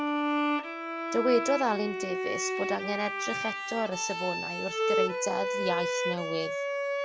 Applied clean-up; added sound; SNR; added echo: none; Bowed string instrument; -1 dB; none.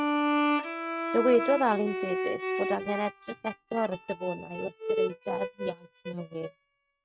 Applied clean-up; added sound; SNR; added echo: neural mask model RNNoise.